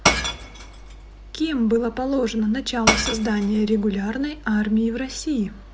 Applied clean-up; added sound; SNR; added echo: none; Shatter / Crushing; 5 dB; none.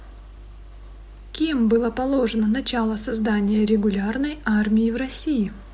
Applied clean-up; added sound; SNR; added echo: none; none; none; none.